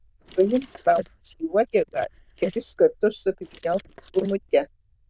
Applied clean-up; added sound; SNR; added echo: neural diffusion model UNIVERSE++.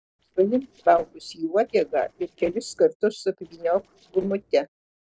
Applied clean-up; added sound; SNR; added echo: neural separator model SepFormer DNS4.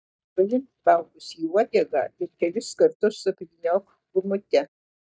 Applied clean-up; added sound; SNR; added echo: neural mask model DeepFilterNet 3.